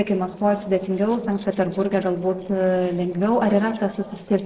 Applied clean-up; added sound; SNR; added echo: neural separator model SepFormer DNS4.